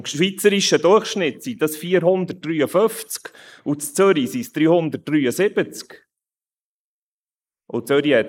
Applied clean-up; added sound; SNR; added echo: neural mask model Resemble Enhance denoiser.